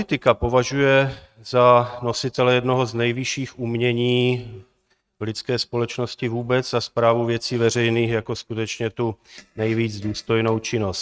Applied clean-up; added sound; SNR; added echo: neural mask model RNNoise.